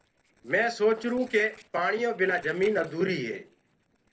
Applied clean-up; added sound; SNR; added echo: neural separator model SepFormer DNS4.